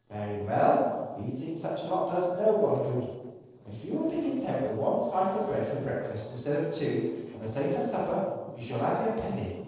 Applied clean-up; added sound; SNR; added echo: neural separator model SepFormer DNS4.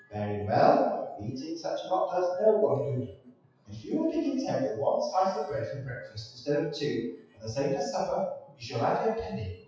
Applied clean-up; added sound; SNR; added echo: classical method WPE with log-MMSE.